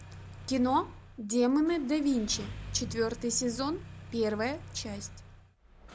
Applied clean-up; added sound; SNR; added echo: none; Engine starting; 13 dB; none.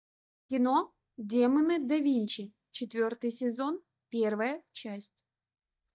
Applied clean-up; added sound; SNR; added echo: neural mask model DeepFilterNet 3.